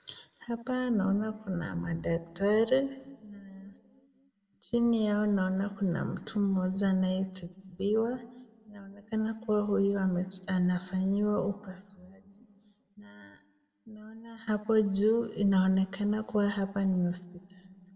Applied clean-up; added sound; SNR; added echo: none; none; none; reverberation time 0.5 s.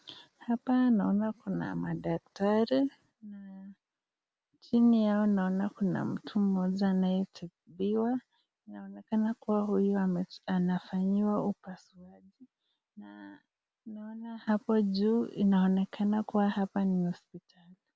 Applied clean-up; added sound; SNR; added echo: none; none; none; none.